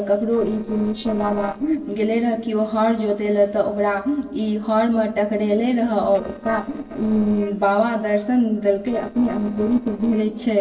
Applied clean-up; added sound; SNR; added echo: neural separator model SepFormer DNS4.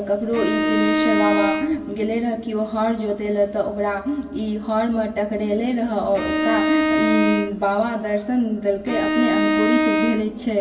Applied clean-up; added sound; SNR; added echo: none; Bowed string instrument; -1 dB; reverberation time 0.2 s.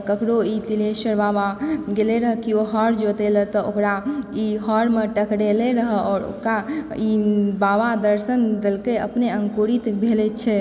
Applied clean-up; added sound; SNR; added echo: none; none; none; none.